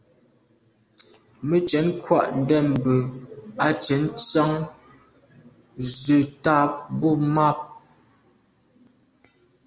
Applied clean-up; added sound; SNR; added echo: none; none; none; none.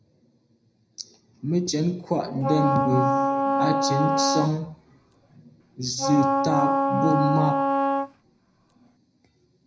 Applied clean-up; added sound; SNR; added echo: none; Wind instrument, woodwind instrument; -3 dB; reverberation time 0.5 s.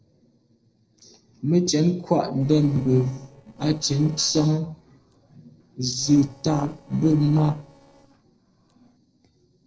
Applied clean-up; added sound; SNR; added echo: neural separator model SepFormer DNS4.